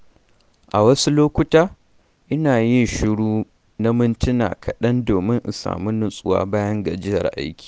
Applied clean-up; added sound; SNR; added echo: none; none; none; none.